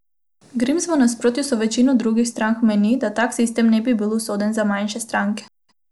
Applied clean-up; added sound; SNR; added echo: none; none; none; none.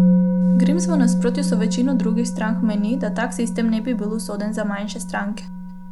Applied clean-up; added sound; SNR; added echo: none; Musical instrument; -2 dB; none.